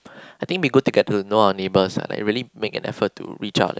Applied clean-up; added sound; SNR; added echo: none; none; none; none.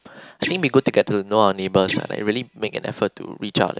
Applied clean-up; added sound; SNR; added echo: none; Guitar; 13 dB; none.